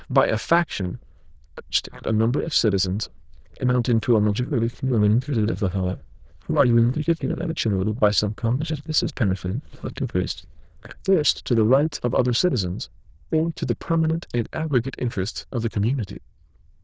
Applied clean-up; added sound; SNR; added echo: neural diffusion model UNIVERSE++.